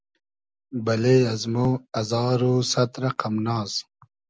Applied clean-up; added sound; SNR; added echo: none; none; none; none.